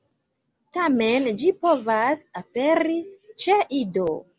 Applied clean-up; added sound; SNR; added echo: none; none; none; none.